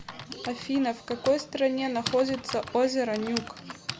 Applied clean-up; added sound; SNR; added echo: none; Typing; 12 dB; none.